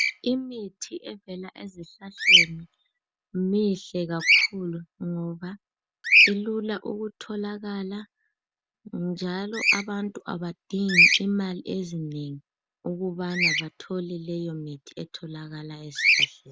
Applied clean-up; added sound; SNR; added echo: none; Bird vocalization, bird call, bird song; -4 dB; none.